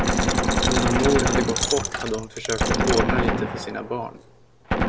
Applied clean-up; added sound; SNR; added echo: none; Coin (dropping) + Gunshot, gunfire; -4 dB; none.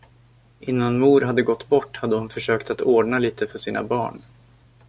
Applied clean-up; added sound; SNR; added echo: none; none; none; none.